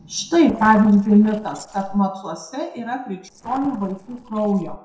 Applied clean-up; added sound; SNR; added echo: neural separator model SepFormer DNS4.